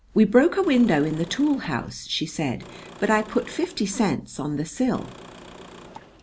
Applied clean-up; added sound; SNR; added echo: none; Engine / Car; 19 dB; none.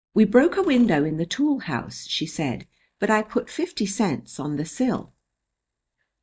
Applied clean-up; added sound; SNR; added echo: neural mask model DeepFilterNet 3.